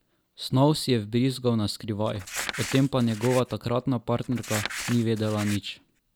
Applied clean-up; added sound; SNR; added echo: none; Crumpling, crinkling; 11 dB; none.